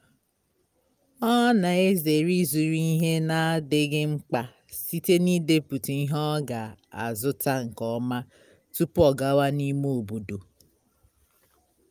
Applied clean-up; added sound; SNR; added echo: none; none; none; none.